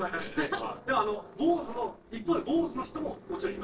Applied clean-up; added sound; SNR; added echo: neural separator model SepFormer DNS4.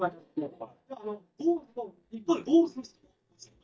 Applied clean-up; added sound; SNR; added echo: neural mask model DeepFilterNet 3.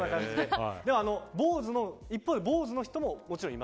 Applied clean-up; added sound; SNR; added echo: none; none; none; none.